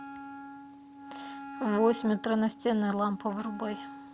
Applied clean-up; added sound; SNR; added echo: none; Wind instrument, woodwind instrument; 13 dB; none.